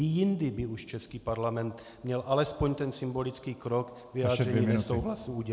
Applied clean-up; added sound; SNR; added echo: none; none; none; none.